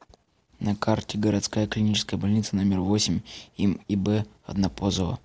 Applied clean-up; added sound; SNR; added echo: none; none; none; none.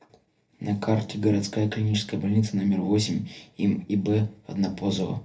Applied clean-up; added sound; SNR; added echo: none; none; none; reverberation time 0.3 s.